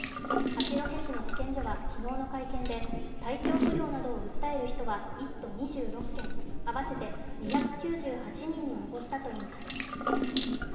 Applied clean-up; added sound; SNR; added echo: none; Drip / Sink (filling or washing) / Water tap, faucet; -5 dB; reverberation time 2.3 s.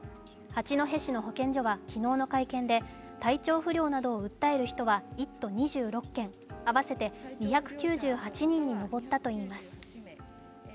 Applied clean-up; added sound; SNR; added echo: none; none; none; none.